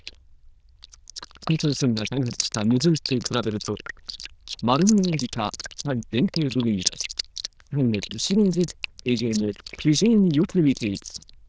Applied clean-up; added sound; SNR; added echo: neural diffusion model UNIVERSE++.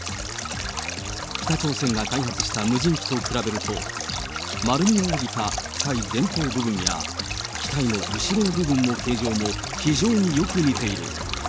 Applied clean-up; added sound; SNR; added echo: none; Stream; 6 dB; none.